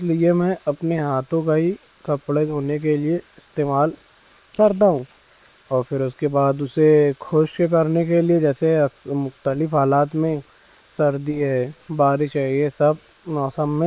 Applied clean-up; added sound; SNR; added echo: neural separator model SepFormer WHAM!.